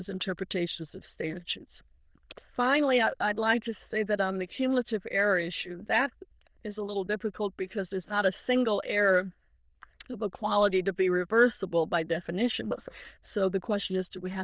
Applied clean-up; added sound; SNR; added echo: neural diffusion model UNIVERSE++.